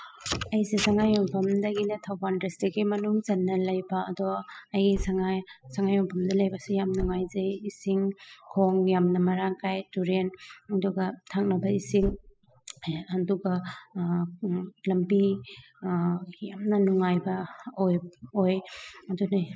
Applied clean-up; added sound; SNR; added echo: classical method spectral subtraction.